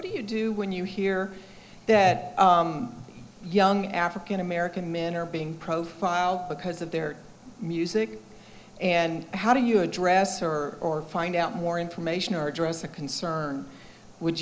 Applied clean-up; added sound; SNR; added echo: none; none; none; none.